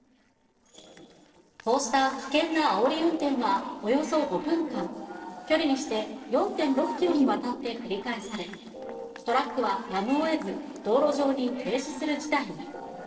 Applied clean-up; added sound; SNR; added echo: neural separator model SepFormer DNS4.